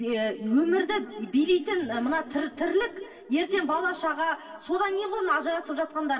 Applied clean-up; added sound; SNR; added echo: none; none; none; reverberation time 2.4 s.